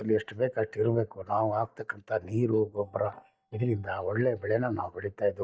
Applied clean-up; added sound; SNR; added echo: neural mask model DeepFilterNet 3.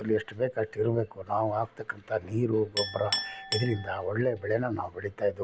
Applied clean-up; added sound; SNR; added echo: none; Chink, clink; 11 dB; none.